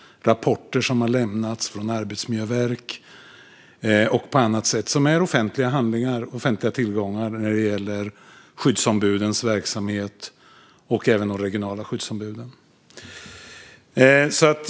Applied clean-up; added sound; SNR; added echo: none; none; none; none.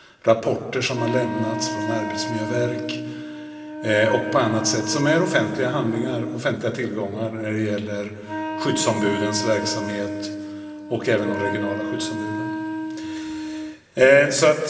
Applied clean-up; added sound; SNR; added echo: none; Wind instrument, woodwind instrument; 7 dB; reverberation time 2.2 s.